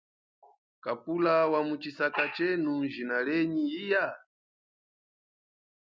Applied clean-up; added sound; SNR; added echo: none; none; none; none.